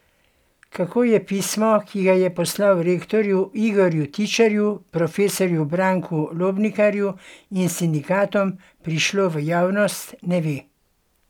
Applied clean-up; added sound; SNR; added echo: none; none; none; none.